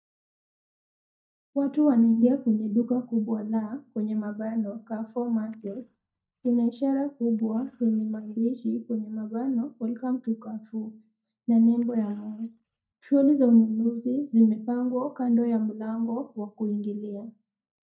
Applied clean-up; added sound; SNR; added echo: neural mask model DeepFilterNet 3.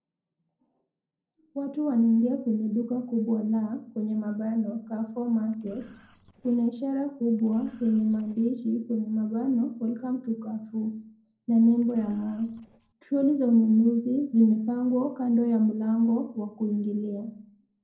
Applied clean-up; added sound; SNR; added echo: neural separator model SepFormer DNS4.